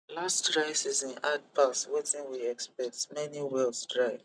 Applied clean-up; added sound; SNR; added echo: none; none; none; none.